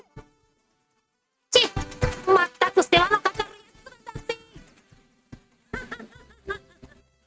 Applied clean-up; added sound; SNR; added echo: neural mask model RNNoise.